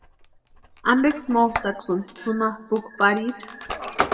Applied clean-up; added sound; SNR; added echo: none; Squeak; 9 dB; reverberation time 1.3 s.